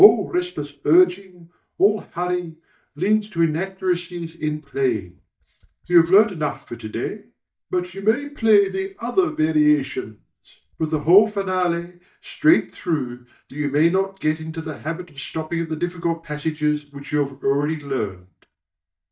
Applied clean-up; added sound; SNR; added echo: neural mask model DeepFilterNet 3.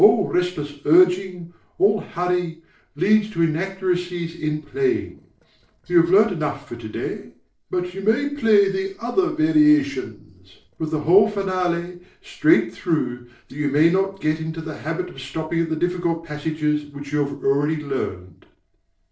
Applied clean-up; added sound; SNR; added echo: neural separator model SepFormer DNS4.